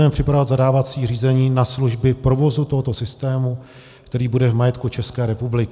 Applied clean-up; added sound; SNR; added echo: none; none; none; none.